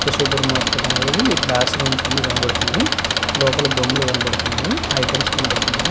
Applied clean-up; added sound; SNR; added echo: none; Engine; -3 dB; none.